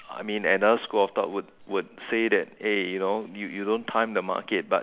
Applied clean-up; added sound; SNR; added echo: none; none; none; none.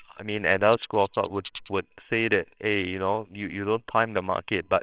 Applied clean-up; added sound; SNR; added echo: neural separator model SepFormer WHAMR!.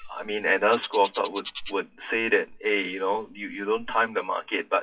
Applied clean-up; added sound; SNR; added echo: classical method WPE with log-MMSE.